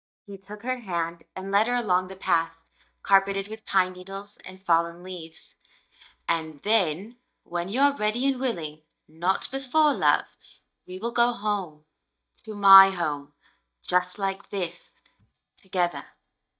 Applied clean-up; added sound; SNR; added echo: neural mask model DeepFilterNet 3.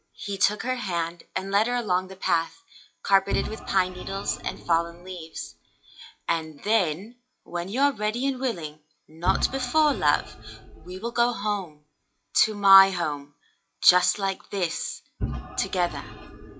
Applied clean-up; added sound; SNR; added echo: classical method WPE with log-MMSE.